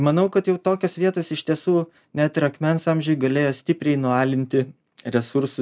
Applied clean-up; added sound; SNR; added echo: none; none; none; none.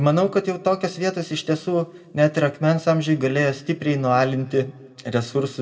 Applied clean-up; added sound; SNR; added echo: none; none; none; reverberation time 1.3 s.